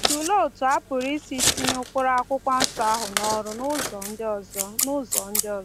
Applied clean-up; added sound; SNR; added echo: none; Scissors; 3 dB; none.